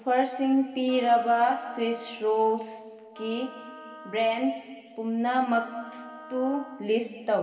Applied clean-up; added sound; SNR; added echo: none; Wind instrument, woodwind instrument; 20 dB; reverberation time 2.2 s.